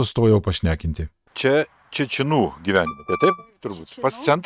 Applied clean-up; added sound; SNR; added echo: neural mask model RNNoise.